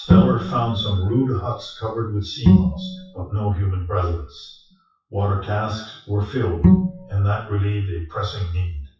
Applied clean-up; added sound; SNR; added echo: classical method WPE with log-MMSE.